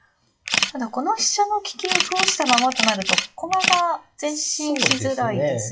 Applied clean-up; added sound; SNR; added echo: classical method WPE with log-MMSE.